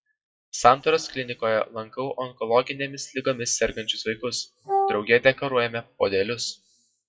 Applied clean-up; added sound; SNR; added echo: classical method WPE with log-MMSE.